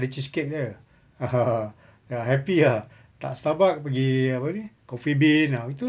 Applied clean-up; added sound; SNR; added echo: none; none; none; none.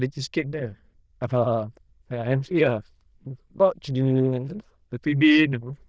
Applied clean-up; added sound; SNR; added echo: neural diffusion model UNIVERSE++.